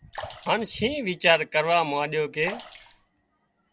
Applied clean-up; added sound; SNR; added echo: none; Sink (filling or washing) / Water / Splash, splatter; 14 dB; none.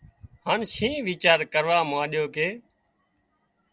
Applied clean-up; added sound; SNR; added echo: none; none; none; none.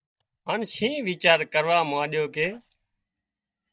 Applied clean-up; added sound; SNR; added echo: neural mask model DeepFilterNet 3.